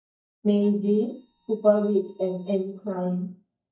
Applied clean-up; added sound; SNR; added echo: neural mask model DeepFilterNet 3.